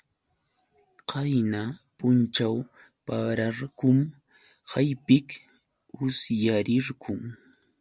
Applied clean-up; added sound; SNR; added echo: none; none; none; none.